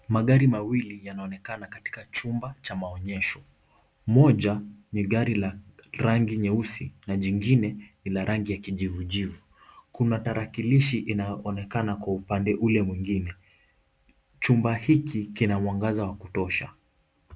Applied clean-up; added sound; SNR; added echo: none; none; none; none.